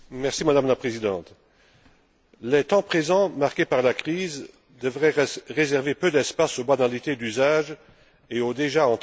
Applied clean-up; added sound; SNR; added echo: none; none; none; none.